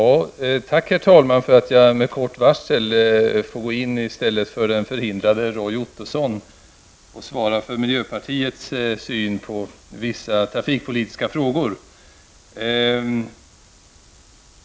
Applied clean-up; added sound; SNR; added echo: none; none; none; none.